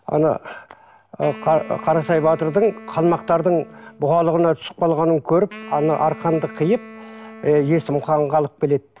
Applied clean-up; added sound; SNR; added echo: none; Wind instrument, woodwind instrument; 20 dB; none.